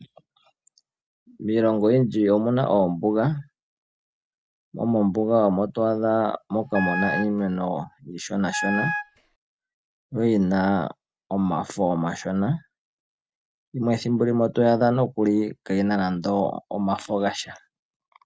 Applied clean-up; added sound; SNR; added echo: none; Wind instrument, woodwind instrument; 5 dB; none.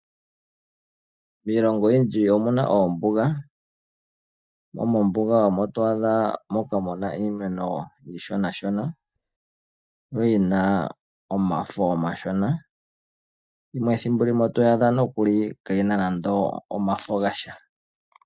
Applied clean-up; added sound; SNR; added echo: neural mask model DeepFilterNet 3.